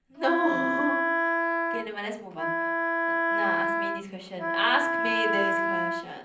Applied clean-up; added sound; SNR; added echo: none; Wind instrument, woodwind instrument; -4 dB; reverberation time 0.6 s.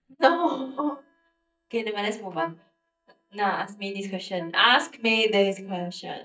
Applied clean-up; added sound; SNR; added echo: neural mask model DeepFilterNet 3.